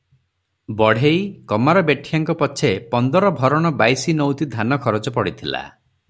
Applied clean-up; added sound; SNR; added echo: none; none; none; none.